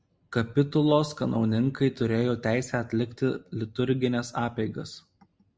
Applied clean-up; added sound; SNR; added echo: none; none; none; none.